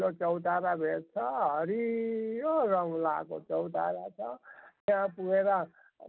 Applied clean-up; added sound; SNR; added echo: none; none; none; none.